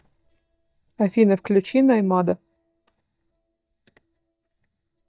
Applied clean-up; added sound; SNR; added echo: neural mask model DeepFilterNet 3.